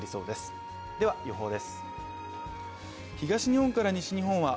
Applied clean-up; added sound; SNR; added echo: none; none; none; none.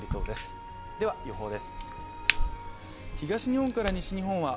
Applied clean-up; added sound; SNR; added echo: none; Crack; 2 dB; none.